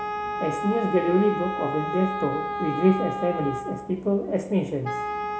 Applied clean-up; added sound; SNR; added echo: none; Wind instrument, woodwind instrument; 5 dB; none.